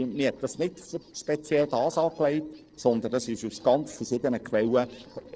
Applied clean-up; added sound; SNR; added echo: neural separator model SepFormer DNS4.